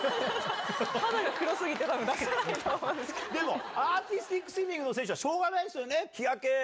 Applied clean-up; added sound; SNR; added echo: none; none; none; none.